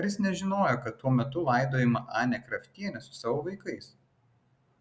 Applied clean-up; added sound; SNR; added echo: none; none; none; none.